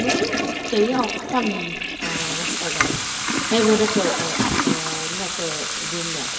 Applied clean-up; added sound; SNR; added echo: none; Toilet flush / Water tap, faucet; -1 dB; reverberation time 1.7 s.